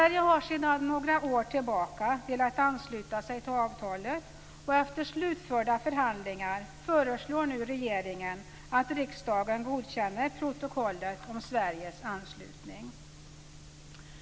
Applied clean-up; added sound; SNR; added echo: none; none; none; none.